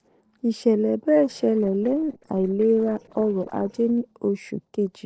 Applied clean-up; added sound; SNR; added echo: neural separator model SepFormer DNS4.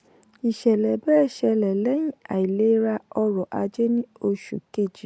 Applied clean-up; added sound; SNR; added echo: none; none; none; none.